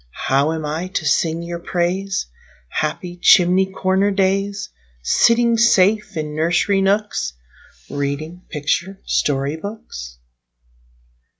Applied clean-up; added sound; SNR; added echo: none; none; none; none.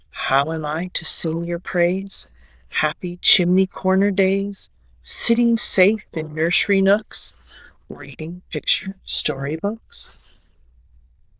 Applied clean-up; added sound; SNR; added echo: neural diffusion model UNIVERSE++.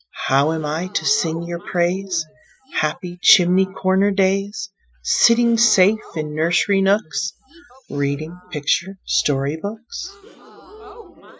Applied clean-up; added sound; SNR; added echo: classical method spectral subtraction.